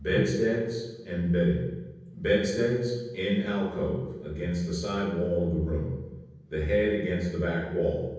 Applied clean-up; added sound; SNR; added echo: none; Bowed string instrument; 12 dB; reverberation time 1.1 s.